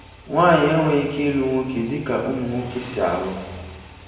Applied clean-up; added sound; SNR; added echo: none; Motorcycle; 17 dB; reverberation time 1.1 s.